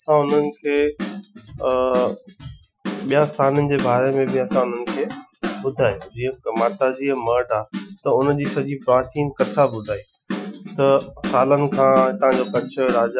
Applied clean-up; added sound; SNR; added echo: classical method Wiener filter.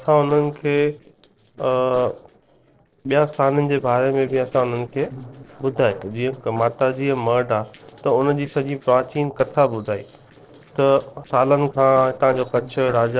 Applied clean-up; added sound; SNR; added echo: neural separator model SepFormer DNS4.